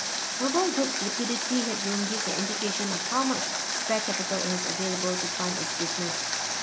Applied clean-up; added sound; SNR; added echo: none; Water; -1 dB; none.